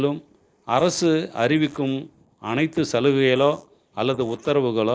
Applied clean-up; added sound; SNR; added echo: neural mask model Resemble Enhance denoiser.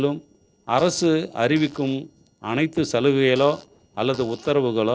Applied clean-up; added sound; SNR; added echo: neural separator model SepFormer DNS4.